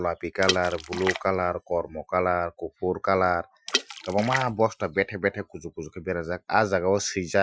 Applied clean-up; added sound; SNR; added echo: classical method Wiener filter.